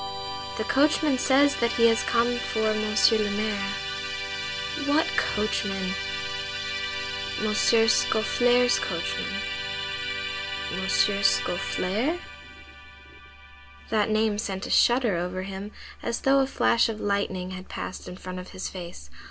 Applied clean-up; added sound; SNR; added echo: none; Musical instrument; 6 dB; none.